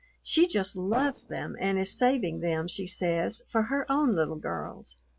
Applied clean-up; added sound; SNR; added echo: neural separator model SepFormer DNS4.